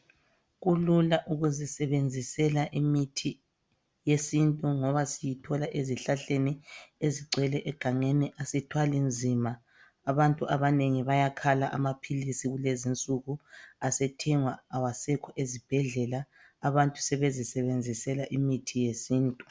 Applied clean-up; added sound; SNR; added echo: none; none; none; none.